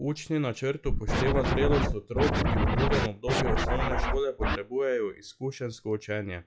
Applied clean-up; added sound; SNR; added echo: classical method log-MMSE.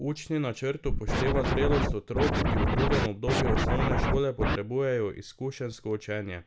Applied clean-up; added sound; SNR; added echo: none; Scratching (performance technique); -4 dB; none.